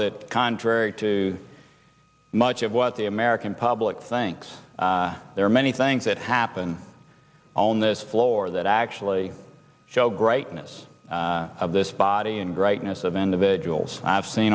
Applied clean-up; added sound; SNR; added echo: none; none; none; none.